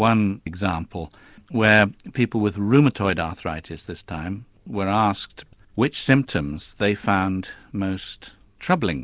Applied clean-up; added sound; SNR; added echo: none; none; none; none.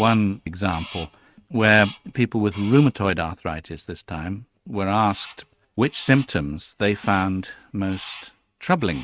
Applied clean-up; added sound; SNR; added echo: neural mask model RNNoise.